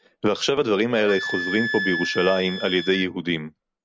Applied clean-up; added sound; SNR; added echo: none; Wind instrument, woodwind instrument; 8 dB; none.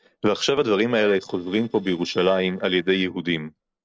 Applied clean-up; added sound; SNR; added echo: neural separator model SepFormer DNS4.